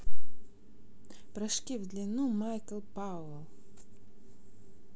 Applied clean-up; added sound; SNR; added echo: none; none; none; none.